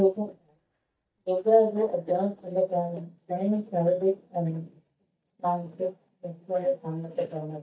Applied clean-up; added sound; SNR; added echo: neural mask model DeepFilterNet 3.